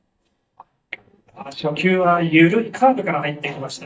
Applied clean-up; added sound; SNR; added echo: neural mask model DeepFilterNet 3.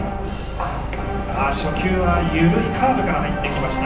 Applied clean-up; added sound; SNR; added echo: none; Motor vehicle (road); 6 dB; reverberation time 0.6 s.